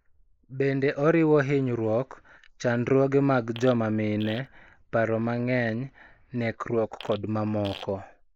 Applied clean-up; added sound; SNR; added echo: neural mask model Resemble Enhance denoiser.